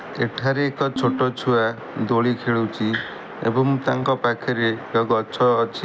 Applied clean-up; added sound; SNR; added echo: none; Ringtone; 8 dB; none.